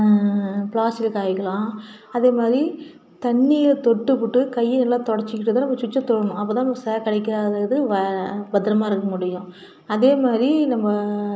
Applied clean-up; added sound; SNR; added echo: none; none; none; none.